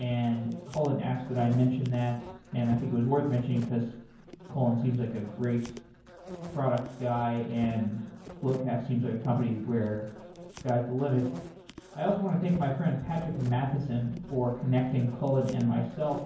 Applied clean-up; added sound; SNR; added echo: none; Insect; 17 dB; reverberation time 0.9 s.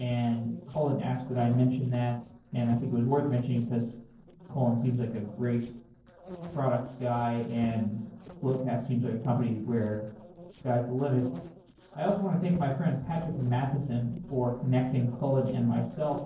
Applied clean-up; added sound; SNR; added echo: neural separator model SepFormer DNS4.